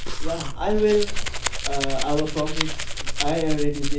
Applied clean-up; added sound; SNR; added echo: none; Domestic sounds, home sounds; -3 dB; reverberation time 0.4 s.